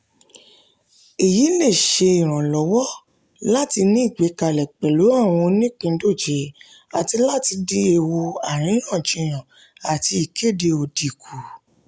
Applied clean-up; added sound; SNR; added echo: none; none; none; none.